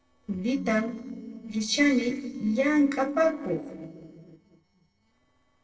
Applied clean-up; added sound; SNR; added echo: neural separator model SepFormer DNS4.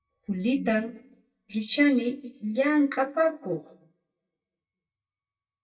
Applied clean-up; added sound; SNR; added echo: neural mask model DeepFilterNet 3.